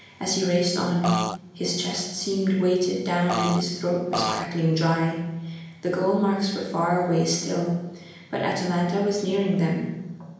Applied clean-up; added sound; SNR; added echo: none; Burping, eructation; 1 dB; reverberation time 1.0 s.